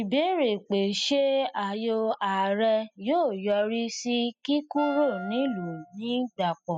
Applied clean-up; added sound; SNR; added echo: classical method spectral subtraction.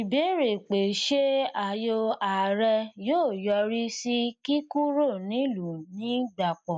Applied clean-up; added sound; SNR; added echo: neural mask model Resemble Enhance denoiser.